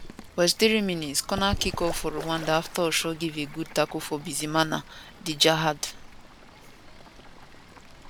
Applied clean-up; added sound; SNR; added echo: none; Bird / Fowl; 12 dB; none.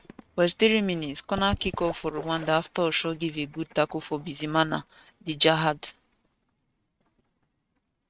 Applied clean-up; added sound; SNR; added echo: neural mask model RNNoise.